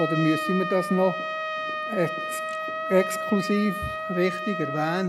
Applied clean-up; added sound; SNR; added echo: none; Trumpet; 4 dB; none.